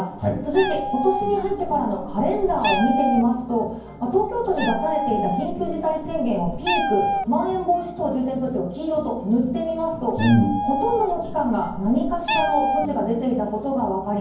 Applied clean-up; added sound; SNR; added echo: none; Meow; 4 dB; reverberation time 0.9 s.